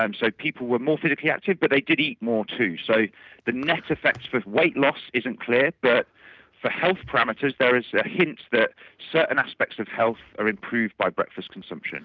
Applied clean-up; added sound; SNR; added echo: none; none; none; none.